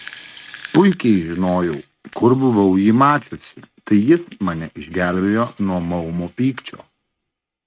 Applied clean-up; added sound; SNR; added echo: neural mask model RNNoise.